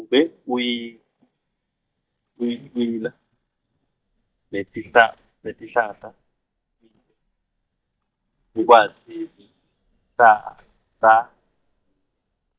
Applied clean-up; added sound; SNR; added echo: neural mask model DeepFilterNet 3.